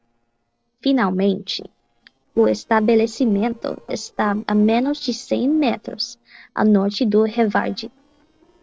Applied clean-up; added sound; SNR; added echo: neural separator model SepFormer DNS4.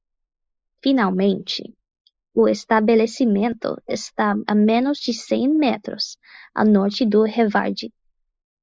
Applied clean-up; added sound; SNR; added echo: neural mask model Resemble Enhance denoiser.